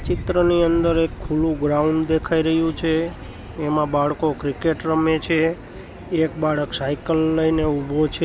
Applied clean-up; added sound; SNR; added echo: none; none; none; none.